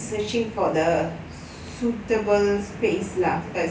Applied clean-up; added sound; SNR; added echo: none; none; none; none.